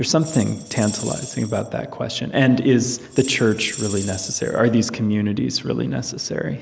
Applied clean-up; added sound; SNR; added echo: none; Tambourine; 14 dB; none.